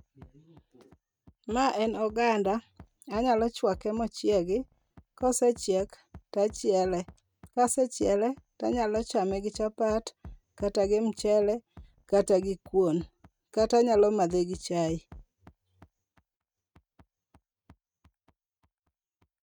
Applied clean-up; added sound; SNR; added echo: neural mask model RNNoise.